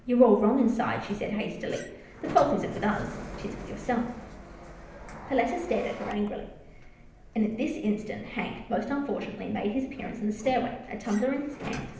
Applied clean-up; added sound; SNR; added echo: none; Sliding door; 14 dB; reverberation time 0.8 s.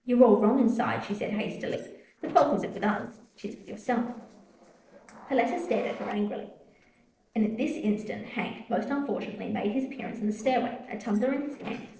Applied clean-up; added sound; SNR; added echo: neural separator model SepFormer DNS4.